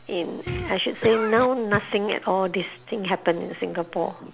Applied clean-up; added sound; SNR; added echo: none; Cough; 11 dB; none.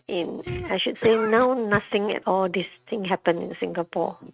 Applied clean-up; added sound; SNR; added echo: neural mask model RNNoise.